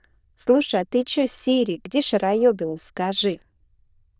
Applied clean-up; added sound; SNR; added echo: neural diffusion model UNIVERSE++.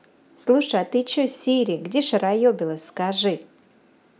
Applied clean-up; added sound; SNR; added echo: none; none; none; none.